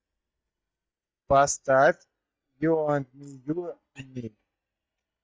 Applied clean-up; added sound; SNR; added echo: neural mask model DeepFilterNet 3.